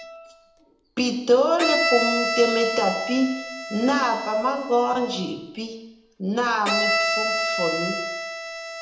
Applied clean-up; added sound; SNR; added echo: none; Bowed string instrument; 3 dB; reverberation time 0.8 s.